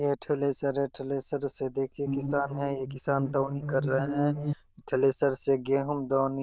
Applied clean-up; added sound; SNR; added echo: neural diffusion model UNIVERSE++.